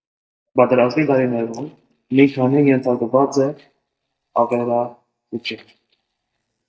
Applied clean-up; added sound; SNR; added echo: neural mask model DeepFilterNet 3.